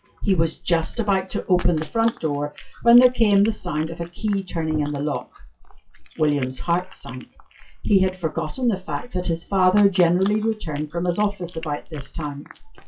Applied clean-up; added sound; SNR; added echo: classical method WPE with log-MMSE.